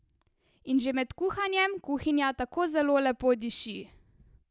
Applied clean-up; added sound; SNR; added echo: none; none; none; none.